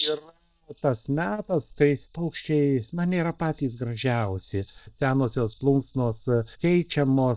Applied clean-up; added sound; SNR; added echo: neural mask model DeepFilterNet 3.